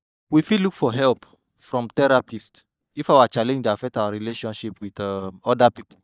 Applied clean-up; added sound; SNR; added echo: neural mask model DeepFilterNet 3.